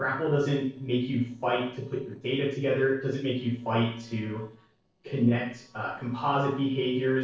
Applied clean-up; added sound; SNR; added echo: neural separator model SepFormer DNS4.